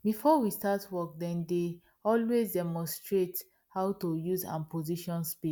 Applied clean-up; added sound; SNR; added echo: none; none; none; none.